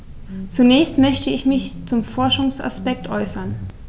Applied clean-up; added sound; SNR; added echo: none; Bass guitar; 13 dB; none.